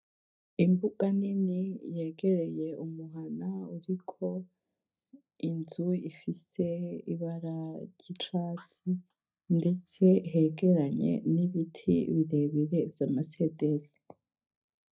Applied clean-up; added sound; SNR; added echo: neural mask model DeepFilterNet 3.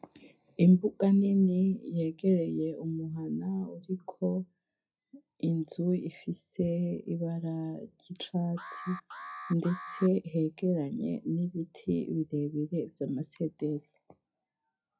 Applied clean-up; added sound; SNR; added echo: classical method WPE with log-MMSE.